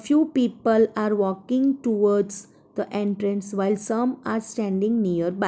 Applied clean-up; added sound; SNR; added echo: none; none; none; none.